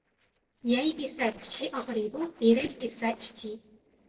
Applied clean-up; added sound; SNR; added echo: neural separator model SepFormer DNS4.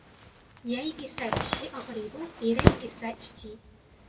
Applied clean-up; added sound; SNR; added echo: none; Zipper (clothing); -3 dB; reverberation time 0.9 s.